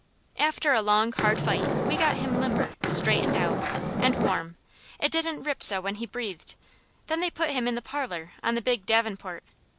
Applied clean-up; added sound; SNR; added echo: none; Skateboard; -1 dB; none.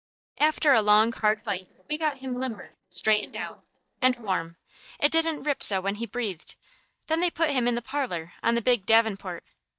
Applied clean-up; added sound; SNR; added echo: neural mask model DeepFilterNet 3.